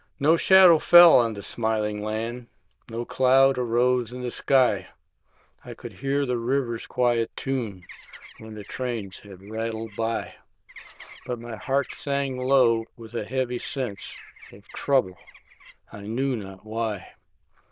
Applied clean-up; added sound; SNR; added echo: neural diffusion model UNIVERSE++.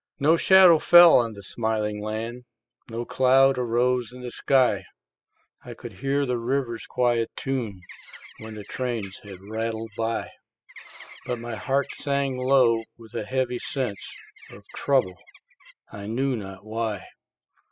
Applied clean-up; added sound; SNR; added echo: classical method spectral subtraction.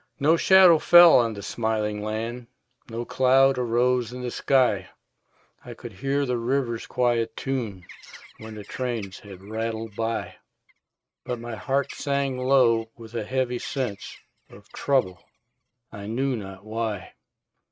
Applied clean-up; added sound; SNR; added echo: neural mask model RNNoise.